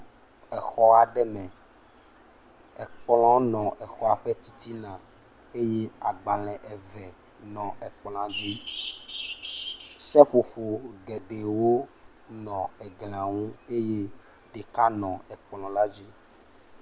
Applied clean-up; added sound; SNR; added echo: none; none; none; none.